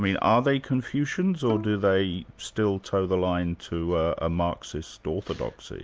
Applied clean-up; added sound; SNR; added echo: none; Bowed string instrument; 14 dB; none.